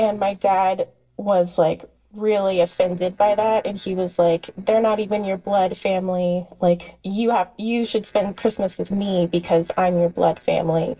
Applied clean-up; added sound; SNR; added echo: neural separator model SepFormer DNS4.